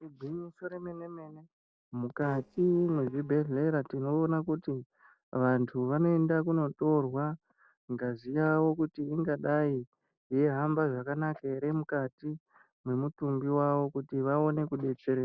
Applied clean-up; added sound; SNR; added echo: neural separator model SepFormer DNS4.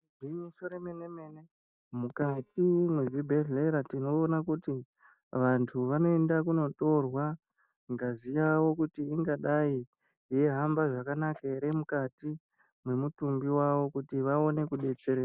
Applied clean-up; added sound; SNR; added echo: neural mask model DeepFilterNet 3.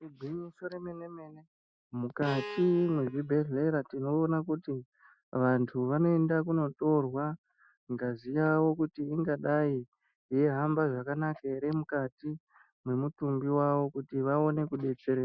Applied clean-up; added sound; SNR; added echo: classical method Wiener filter.